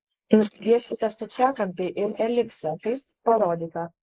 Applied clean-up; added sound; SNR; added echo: neural mask model Resemble Enhance denoiser.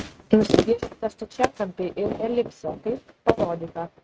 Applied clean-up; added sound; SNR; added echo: neural mask model RNNoise.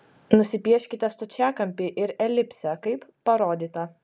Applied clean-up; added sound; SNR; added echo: none; none; none; none.